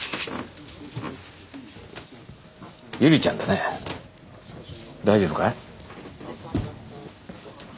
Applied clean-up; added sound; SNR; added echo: none; none; none; none.